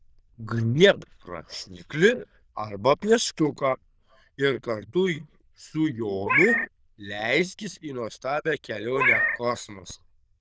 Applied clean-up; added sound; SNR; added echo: neural diffusion model UNIVERSE++.